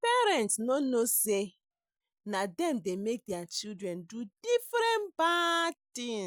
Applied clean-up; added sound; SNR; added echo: none; none; none; none.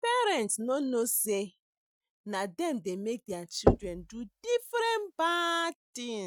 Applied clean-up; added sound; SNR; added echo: neural mask model RNNoise.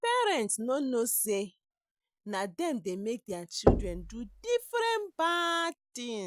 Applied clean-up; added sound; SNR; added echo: none; Knock; 0 dB; none.